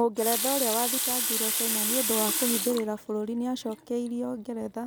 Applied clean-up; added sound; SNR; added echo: none; Water tap, faucet; 1 dB; none.